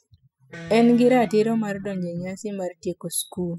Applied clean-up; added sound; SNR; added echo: classical method spectral subtraction.